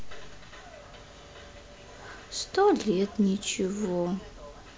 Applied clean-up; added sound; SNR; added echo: none; none; none; none.